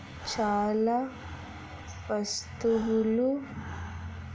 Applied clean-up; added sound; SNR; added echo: none; Breathing; 17 dB; reverberation time 0.4 s.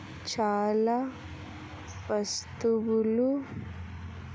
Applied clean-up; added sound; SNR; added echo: none; none; none; none.